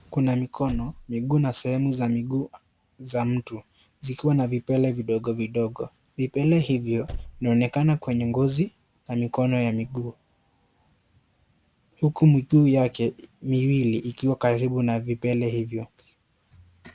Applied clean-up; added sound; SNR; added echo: none; Slam / Car; 14 dB; none.